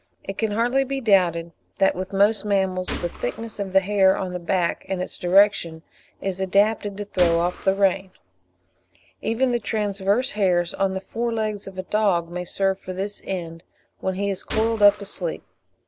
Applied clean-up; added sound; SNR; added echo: none; Gunshot, gunfire; 12 dB; none.